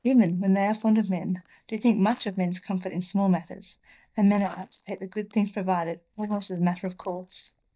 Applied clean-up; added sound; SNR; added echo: neural mask model DeepFilterNet 3.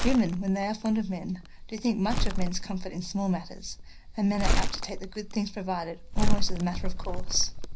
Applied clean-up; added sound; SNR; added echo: none; Crumpling, crinkling; -3 dB; reverberation time 0.4 s.